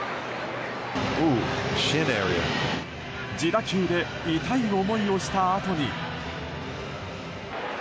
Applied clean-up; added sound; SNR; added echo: none; Bowed string instrument; 20 dB; none.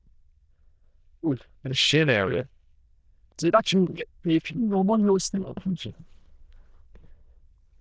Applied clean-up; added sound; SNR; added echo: neural diffusion model UNIVERSE++.